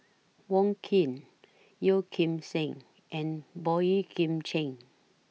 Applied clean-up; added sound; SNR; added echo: none; none; none; none.